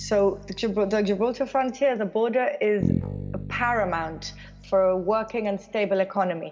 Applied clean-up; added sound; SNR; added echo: none; Bass guitar; 11 dB; reverberation time 0.8 s.